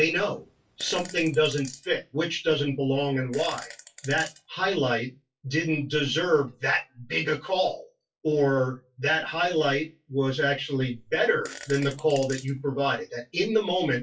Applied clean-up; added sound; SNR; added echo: classical method WPE with log-MMSE.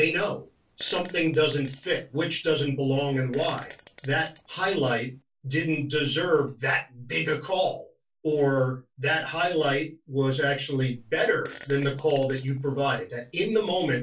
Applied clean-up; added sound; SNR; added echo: none; Fart; 19 dB; reverberation time 0.1 s.